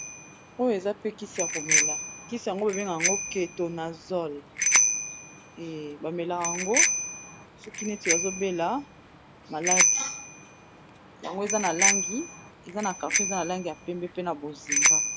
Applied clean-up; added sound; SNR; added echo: none; Bicycle bell; -3 dB; none.